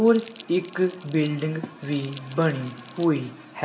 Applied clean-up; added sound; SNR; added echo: none; Crumpling, crinkling; 16 dB; reverberation time 0.6 s.